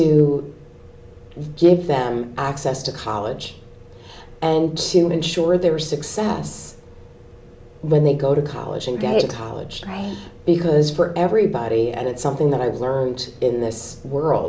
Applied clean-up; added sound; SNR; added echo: none; none; none; none.